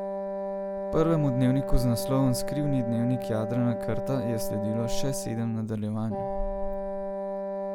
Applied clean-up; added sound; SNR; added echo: none; Wind instrument, woodwind instrument; 4 dB; none.